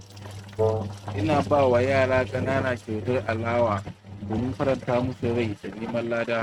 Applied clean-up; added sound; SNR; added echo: neural mask model RNNoise.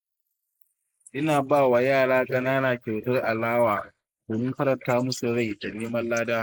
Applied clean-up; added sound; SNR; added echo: neural mask model Resemble Enhance denoiser.